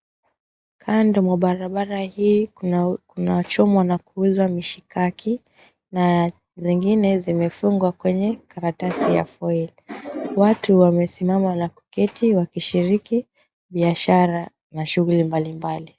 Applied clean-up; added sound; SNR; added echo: none; none; none; none.